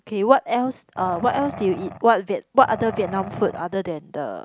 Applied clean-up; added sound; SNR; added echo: none; Growling; 14 dB; none.